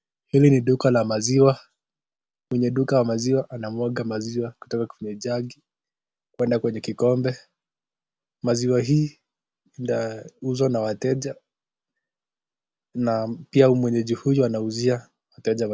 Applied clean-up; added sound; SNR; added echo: none; none; none; none.